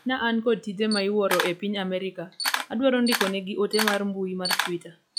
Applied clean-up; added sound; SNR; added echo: classical method log-MMSE.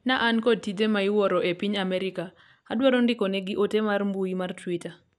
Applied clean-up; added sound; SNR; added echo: none; none; none; none.